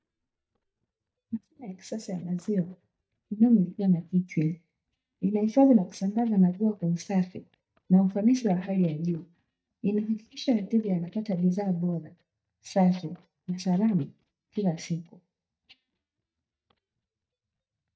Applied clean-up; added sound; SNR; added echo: neural mask model DeepFilterNet 3.